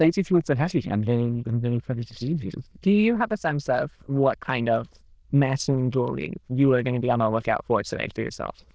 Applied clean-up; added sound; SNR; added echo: neural diffusion model UNIVERSE++.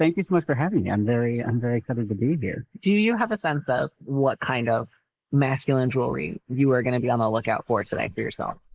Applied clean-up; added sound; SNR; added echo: neural mask model Resemble Enhance denoiser.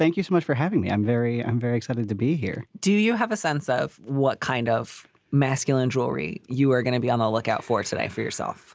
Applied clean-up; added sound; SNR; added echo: none; none; none; none.